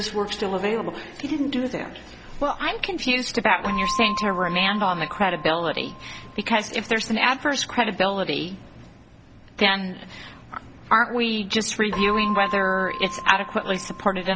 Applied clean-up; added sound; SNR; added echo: none; Keyboard (musical); 11 dB; none.